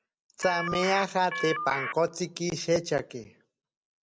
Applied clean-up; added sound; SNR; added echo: none; Telephone; 3 dB; none.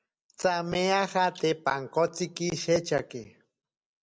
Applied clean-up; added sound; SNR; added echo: none; none; none; none.